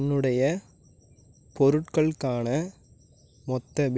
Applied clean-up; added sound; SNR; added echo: none; none; none; none.